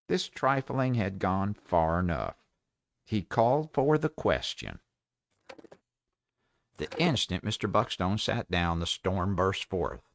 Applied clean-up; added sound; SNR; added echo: neural mask model RNNoise.